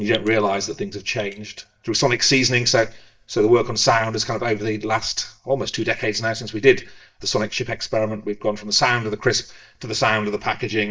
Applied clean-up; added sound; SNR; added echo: neural mask model DeepFilterNet 3.